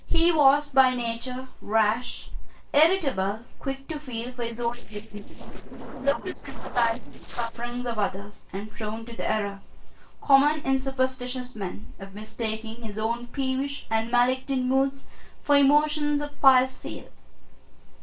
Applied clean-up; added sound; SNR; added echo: neural separator model SepFormer DNS4.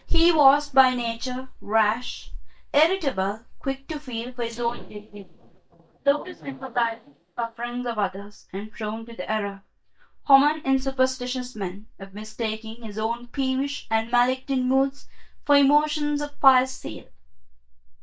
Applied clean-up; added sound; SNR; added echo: neural mask model DeepFilterNet 3.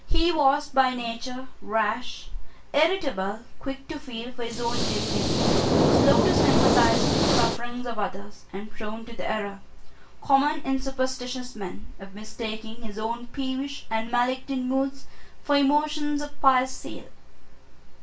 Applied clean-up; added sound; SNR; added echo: none; Hiss; -3 dB; reverberation time 0.2 s.